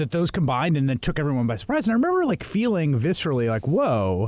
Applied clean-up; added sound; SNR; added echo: none; none; none; none.